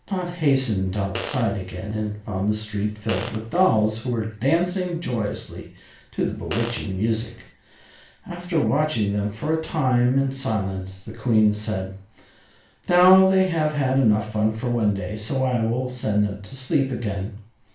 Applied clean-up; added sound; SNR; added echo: none; Fart; 13 dB; reverberation time 0.3 s.